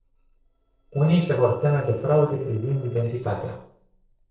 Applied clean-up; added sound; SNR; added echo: neural separator model SepFormer DNS4.